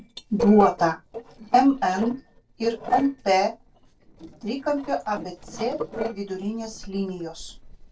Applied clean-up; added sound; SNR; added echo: neural separator model SepFormer DNS4.